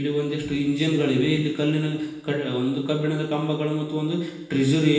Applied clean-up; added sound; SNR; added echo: none; none; none; reverberation time 0.9 s.